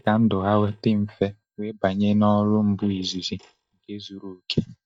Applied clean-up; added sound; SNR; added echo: neural mask model DeepFilterNet 3.